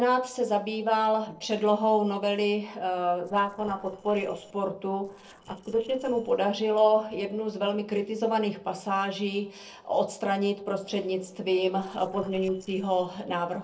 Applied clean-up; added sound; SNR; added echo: neural separator model SepFormer DNS4.